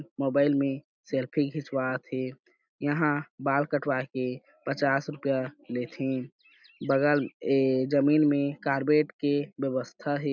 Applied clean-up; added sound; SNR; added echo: none; none; none; none.